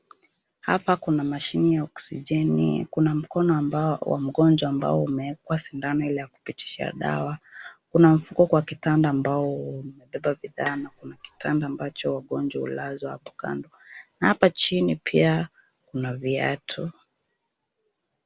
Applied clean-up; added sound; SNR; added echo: none; Bowed string instrument; 16 dB; none.